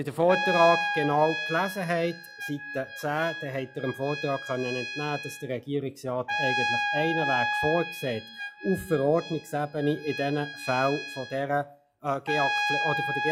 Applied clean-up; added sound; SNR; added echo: classical method log-MMSE.